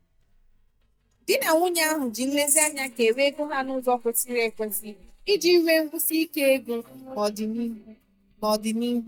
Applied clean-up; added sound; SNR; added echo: neural mask model DeepFilterNet 3.